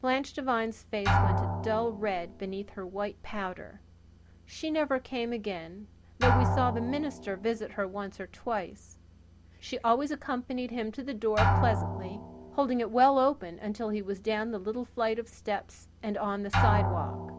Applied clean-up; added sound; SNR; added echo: none; Drum; 2 dB; none.